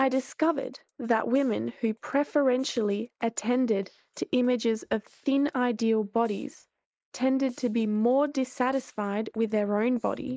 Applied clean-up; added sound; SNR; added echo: neural mask model Resemble Enhance denoiser.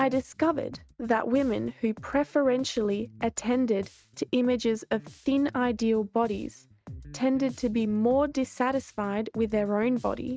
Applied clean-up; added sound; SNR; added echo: neural mask model RNNoise.